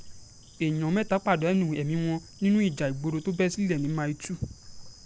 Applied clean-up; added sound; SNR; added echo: none; Bird / Insect; 18 dB; none.